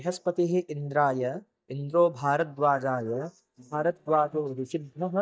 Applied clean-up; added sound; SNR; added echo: neural mask model DeepFilterNet 3.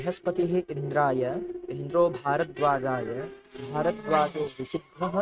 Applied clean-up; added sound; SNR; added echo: neural mask model RNNoise.